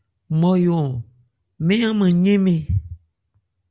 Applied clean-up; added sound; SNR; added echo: none; none; none; none.